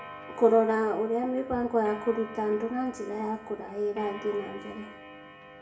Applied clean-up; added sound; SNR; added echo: none; Clock; 16 dB; reverberation time 0.5 s.